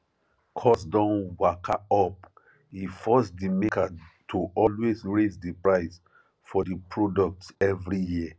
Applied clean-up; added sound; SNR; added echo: none; none; none; none.